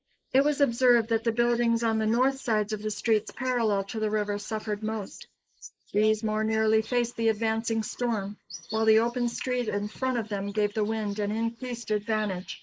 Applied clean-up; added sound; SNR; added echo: neural mask model Resemble Enhance denoiser.